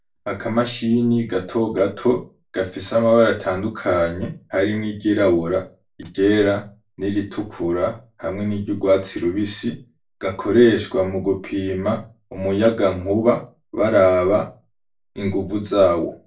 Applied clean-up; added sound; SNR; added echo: neural separator model SepFormer DNS4.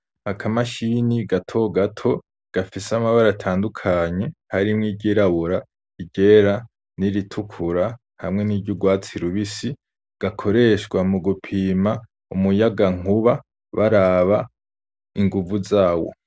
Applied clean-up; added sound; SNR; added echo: none; none; none; none.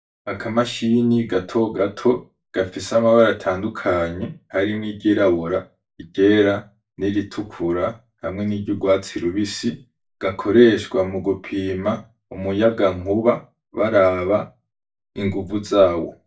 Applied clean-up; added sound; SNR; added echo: neural mask model DeepFilterNet 3.